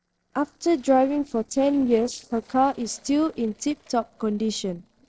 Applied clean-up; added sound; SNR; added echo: neural separator model SepFormer DNS4.